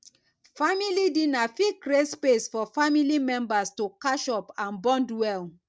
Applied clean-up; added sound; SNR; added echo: none; none; none; none.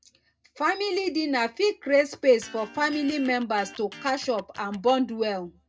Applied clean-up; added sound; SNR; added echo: none; Electric guitar; 19 dB; reverberation time 0.2 s.